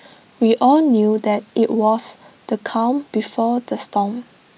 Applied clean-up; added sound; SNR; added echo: none; none; none; none.